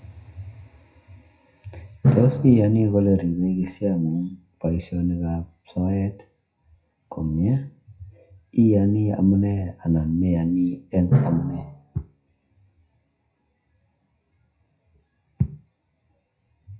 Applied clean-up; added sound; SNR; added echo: classical method WPE with log-MMSE.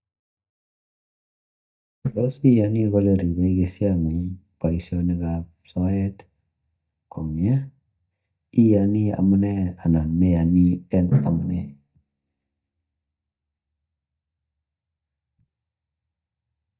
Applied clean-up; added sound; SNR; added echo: neural mask model DeepFilterNet 3.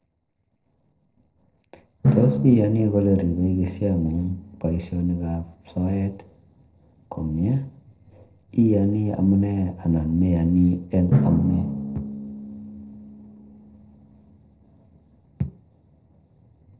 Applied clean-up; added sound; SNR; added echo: neural separator model SepFormer DNS4.